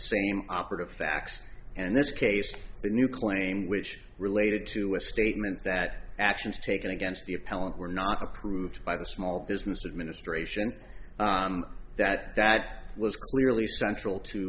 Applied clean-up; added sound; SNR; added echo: none; none; none; none.